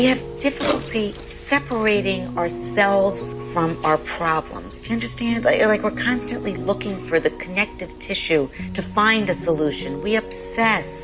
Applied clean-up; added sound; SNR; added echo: none; none; none; none.